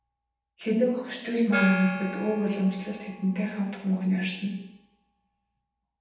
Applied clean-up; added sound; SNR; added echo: none; Gong; 10 dB; reverberation time 0.8 s.